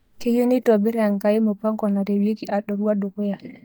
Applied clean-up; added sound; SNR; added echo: neural mask model DeepFilterNet 3.